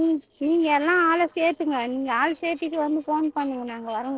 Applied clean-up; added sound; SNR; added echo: neural separator model SepFormer DNS4.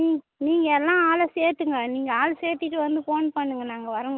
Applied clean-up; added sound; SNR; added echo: none; none; none; none.